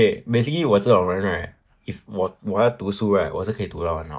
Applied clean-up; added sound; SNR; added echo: neural mask model DeepFilterNet 3.